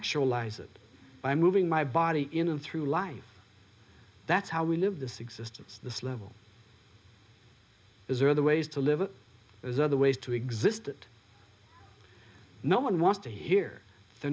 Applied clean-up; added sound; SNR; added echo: none; none; none; none.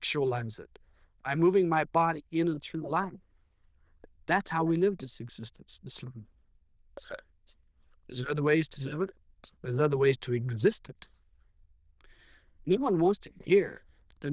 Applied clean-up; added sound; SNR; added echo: neural diffusion model UNIVERSE++.